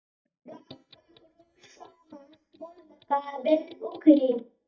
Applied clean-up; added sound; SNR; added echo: neural mask model DeepFilterNet 3.